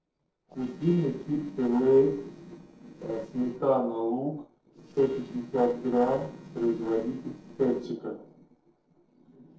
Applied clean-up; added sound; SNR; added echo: neural separator model SepFormer DNS4.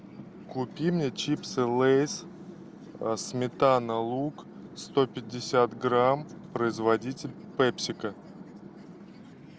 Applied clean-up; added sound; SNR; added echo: none; none; none; none.